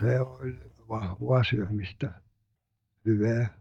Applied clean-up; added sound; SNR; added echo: neural mask model DeepFilterNet 3.